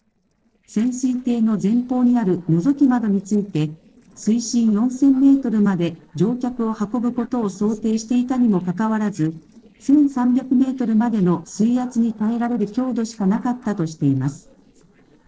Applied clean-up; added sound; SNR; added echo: neural separator model SepFormer DNS4.